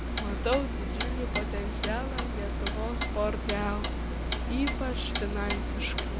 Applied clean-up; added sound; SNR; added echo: none; Clock; -4 dB; none.